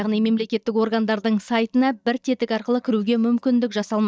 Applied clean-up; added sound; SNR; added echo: neural mask model DeepFilterNet 3.